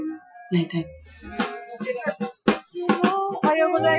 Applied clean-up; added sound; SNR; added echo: classical method Wiener filter.